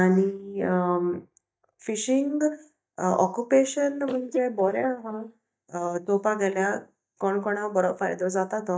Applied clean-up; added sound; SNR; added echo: neural mask model DeepFilterNet 3.